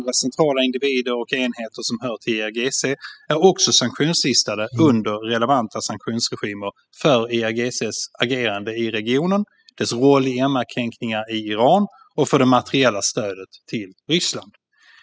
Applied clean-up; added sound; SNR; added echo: classical method spectral subtraction.